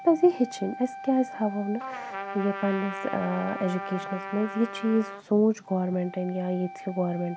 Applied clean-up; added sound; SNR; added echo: none; Wind instrument, woodwind instrument + Trumpet; 11 dB; none.